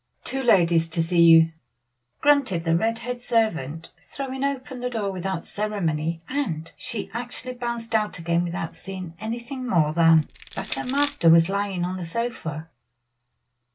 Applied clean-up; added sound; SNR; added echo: none; Crushing; 12 dB; none.